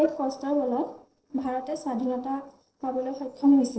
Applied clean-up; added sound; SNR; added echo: neural separator model SepFormer DNS4.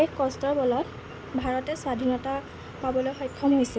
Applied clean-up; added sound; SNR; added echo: none; none; none; none.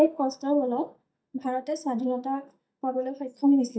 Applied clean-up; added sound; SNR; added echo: neural mask model DeepFilterNet 3.